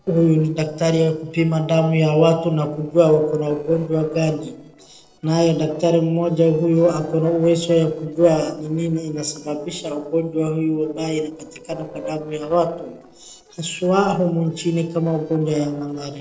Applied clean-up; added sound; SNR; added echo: neural separator model SepFormer DNS4.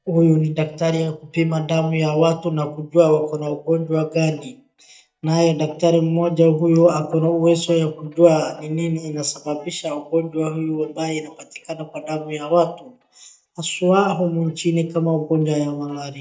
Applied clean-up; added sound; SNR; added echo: neural mask model DeepFilterNet 3.